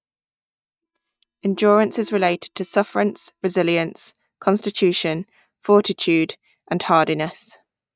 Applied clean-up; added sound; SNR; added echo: neural mask model DeepFilterNet 3.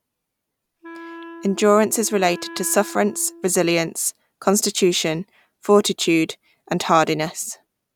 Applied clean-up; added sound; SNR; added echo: none; Wind instrument, woodwind instrument; 17 dB; none.